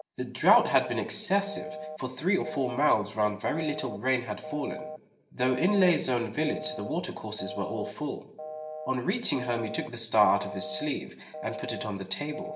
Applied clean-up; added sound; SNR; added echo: none; Telephone; 12 dB; reverberation time 0.6 s.